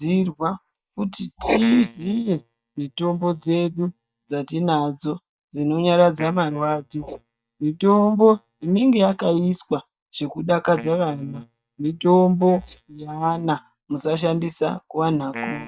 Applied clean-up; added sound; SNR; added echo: neural mask model DeepFilterNet 3.